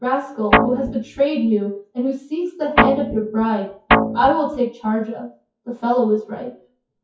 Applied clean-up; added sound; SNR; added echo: classical method WPE with log-MMSE.